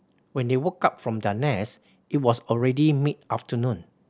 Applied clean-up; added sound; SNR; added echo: none; none; none; none.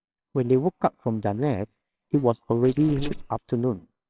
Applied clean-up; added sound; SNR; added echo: neural separator model SepFormer WHAMR!.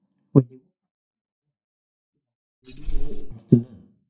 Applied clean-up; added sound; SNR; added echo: neural mask model DeepFilterNet 3.